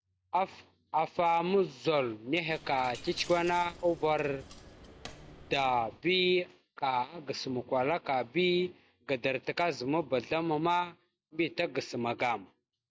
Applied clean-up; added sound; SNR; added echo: none; Coin (dropping); 18 dB; none.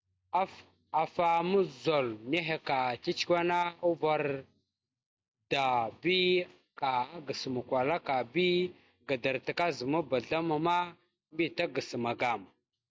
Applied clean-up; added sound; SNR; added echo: none; none; none; none.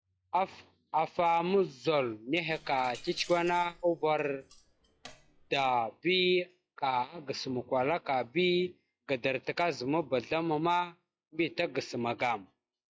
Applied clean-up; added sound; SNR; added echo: classical method log-MMSE.